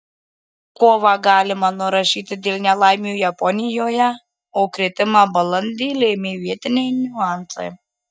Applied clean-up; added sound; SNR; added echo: neural mask model DeepFilterNet 3.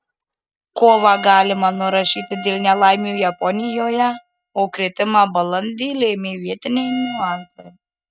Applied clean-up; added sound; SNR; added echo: neural mask model RNNoise.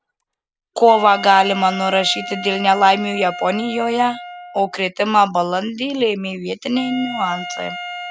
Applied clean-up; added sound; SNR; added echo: none; Wind instrument, woodwind instrument; 13 dB; none.